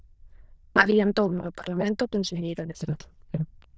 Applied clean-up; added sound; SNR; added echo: neural diffusion model UNIVERSE++.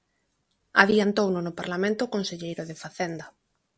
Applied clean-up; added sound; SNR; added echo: none; none; none; none.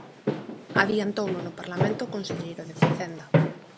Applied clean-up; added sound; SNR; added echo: none; Walk, footsteps; -3 dB; none.